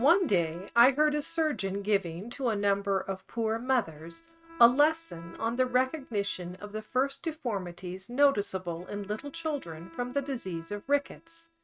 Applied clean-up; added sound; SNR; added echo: neural mask model RNNoise.